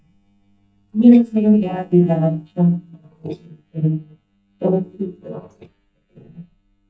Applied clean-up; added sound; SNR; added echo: neural mask model DeepFilterNet 3.